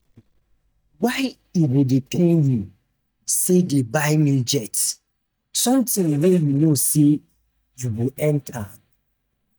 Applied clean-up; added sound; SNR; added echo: neural mask model DeepFilterNet 3.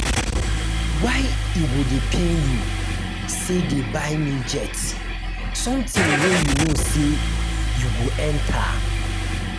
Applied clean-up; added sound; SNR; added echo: none; Engine starting / Car; -3 dB; none.